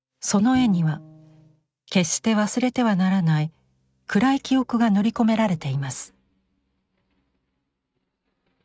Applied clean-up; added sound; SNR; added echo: neural mask model RNNoise.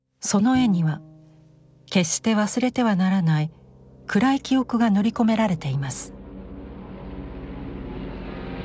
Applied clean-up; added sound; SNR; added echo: none; Bowed string instrument; 20 dB; none.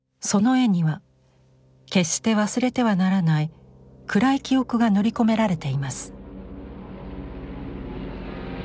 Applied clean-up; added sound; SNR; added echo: none; none; none; none.